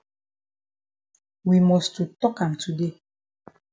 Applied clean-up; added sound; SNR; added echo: none; none; none; none.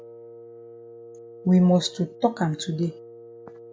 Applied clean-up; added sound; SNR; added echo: none; Wind instrument, woodwind instrument; 18 dB; none.